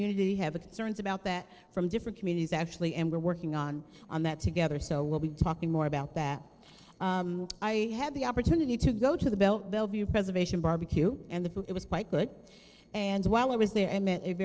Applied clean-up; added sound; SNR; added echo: neural separator model SepFormer DNS4.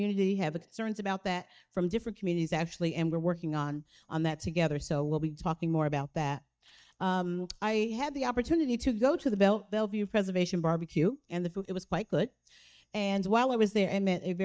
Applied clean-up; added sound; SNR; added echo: neural mask model DeepFilterNet 3.